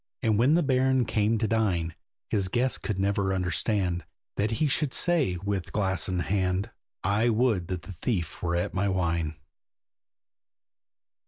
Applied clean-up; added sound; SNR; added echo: none; none; none; none.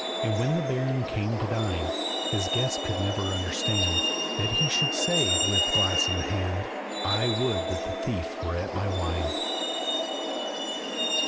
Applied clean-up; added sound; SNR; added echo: none; Truck; -2 dB; none.